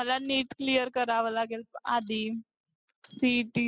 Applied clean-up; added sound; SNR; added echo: classical method spectral subtraction.